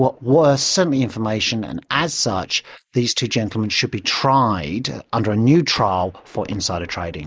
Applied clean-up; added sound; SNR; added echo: neural mask model Resemble Enhance denoiser.